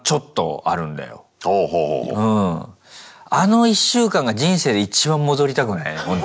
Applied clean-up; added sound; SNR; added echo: none; none; none; none.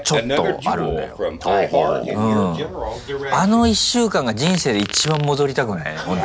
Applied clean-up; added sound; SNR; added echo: none; Fart; 6 dB; none.